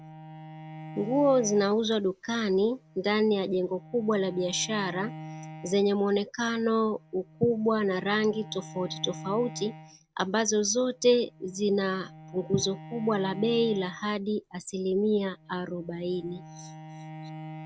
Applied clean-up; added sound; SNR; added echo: none; Bowed string instrument; 17 dB; none.